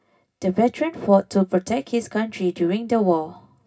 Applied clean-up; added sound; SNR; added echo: none; none; none; reverberation time 0.4 s.